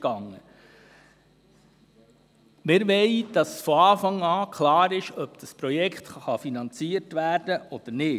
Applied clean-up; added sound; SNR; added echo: none; none; none; none.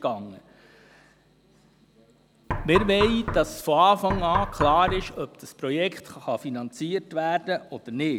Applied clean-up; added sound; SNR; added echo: none; Knock; 4 dB; none.